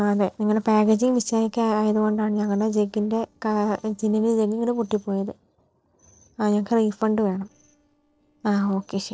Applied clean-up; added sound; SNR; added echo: neural separator model SepFormer DNS4.